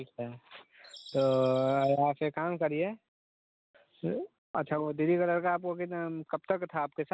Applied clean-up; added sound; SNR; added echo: none; Bird vocalization, bird call, bird song; 19 dB; none.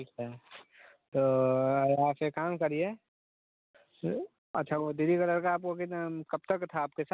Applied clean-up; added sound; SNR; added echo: none; none; none; none.